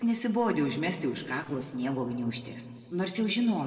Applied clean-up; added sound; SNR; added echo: neural separator model SepFormer DNS4.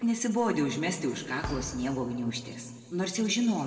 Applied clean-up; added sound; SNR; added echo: none; Thump, thud; 13 dB; reverberation time 2.0 s.